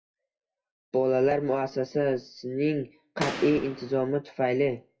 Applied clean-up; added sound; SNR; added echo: classical method WPE with log-MMSE.